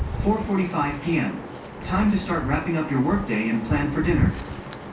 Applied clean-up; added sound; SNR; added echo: none; none; none; none.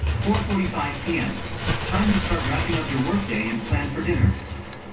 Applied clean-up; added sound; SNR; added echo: none; Bird; 5 dB; reverberation time 0.2 s.